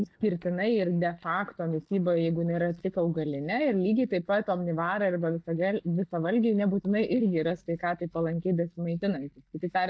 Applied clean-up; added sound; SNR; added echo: neural mask model DeepFilterNet 3.